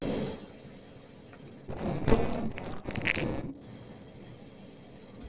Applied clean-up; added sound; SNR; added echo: neural separator model SepFormer DNS4.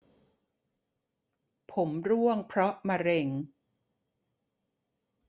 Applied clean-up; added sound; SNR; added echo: none; none; none; none.